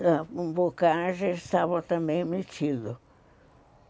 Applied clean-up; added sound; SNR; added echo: none; none; none; none.